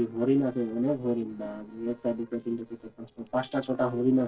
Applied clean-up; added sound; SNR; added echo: neural separator model SepFormer DNS4.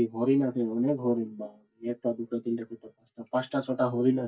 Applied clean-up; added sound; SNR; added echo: neural mask model DeepFilterNet 3.